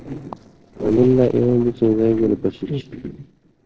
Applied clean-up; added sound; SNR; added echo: neural separator model SepFormer DNS4.